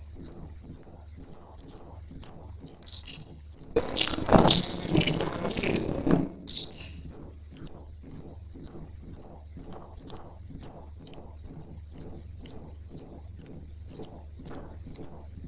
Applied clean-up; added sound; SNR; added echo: neural separator model SepFormer DNS4.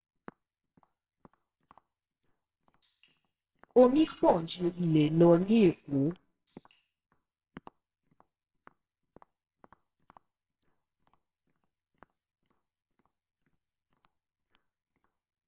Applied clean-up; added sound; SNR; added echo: neural separator model SepFormer WHAMR!.